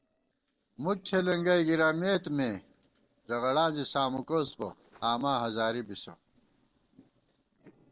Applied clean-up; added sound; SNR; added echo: neural separator model SepFormer DNS4.